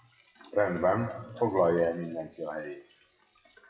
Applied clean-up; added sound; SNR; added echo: classical method WPE with log-MMSE.